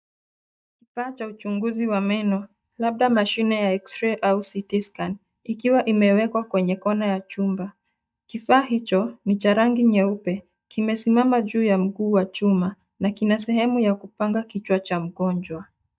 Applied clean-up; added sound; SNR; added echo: neural mask model DeepFilterNet 3.